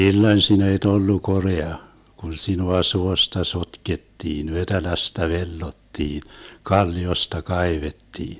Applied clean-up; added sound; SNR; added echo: none; none; none; none.